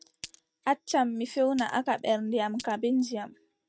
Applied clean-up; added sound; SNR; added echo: neural mask model RNNoise.